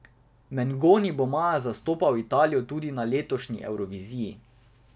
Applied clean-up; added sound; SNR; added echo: none; none; none; none.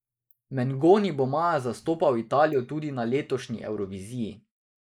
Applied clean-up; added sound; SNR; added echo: neural mask model Resemble Enhance denoiser.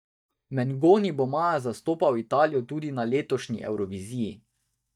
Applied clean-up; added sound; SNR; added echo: neural mask model DeepFilterNet 3.